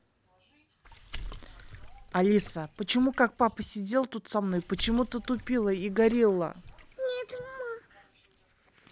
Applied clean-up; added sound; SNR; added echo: none; Water / Splash, splatter; 15 dB; none.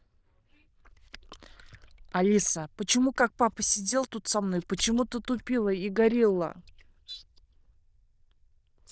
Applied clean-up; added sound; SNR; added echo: neural diffusion model UNIVERSE++.